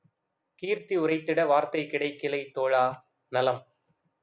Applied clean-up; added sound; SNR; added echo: none; none; none; none.